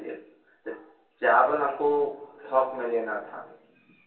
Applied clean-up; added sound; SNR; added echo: none; none; none; reverberation time 0.2 s.